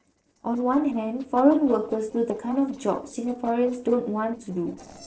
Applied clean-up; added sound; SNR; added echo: neural separator model SepFormer DNS4.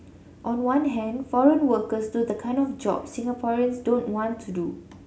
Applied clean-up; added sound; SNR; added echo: none; none; none; none.